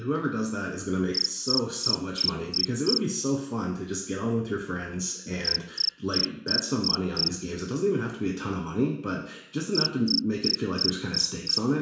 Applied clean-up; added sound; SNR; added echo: none; Cricket; 3 dB; reverberation time 0.7 s.